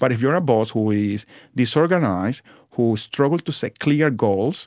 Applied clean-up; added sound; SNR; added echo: none; none; none; none.